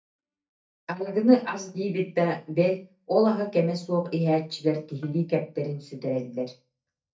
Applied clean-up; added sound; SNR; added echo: neural mask model DeepFilterNet 3.